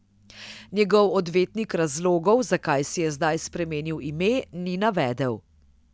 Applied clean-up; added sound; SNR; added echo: none; none; none; none.